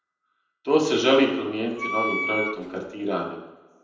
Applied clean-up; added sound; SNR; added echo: none; Wind instrument, woodwind instrument; 4 dB; reverberation time 0.8 s.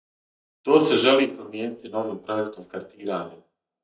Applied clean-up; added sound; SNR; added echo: neural mask model DeepFilterNet 3.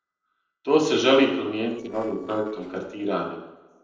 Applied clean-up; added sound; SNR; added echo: neural separator model SepFormer DNS4.